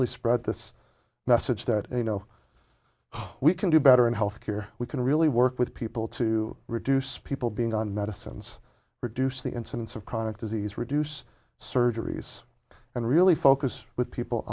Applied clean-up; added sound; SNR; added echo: none; none; none; none.